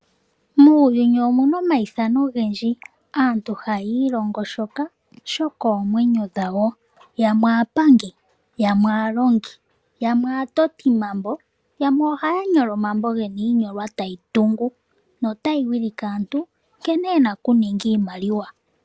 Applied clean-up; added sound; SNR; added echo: none; none; none; none.